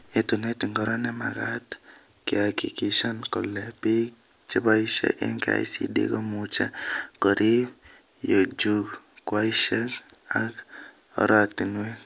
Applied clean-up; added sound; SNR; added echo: none; none; none; none.